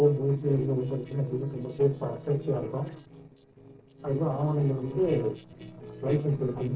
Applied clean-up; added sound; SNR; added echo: neural separator model SepFormer DNS4.